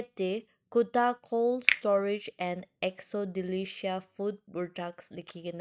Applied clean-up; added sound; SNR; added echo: neural mask model RNNoise.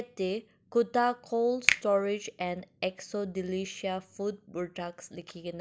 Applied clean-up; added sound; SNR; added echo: none; Finger snapping; 4 dB; none.